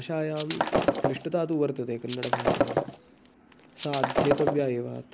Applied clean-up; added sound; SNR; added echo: none; Shatter; -1 dB; none.